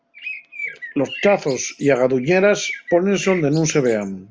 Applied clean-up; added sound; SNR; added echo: none; Bird; 14 dB; none.